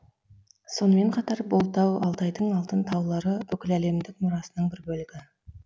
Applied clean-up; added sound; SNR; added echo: none; none; none; none.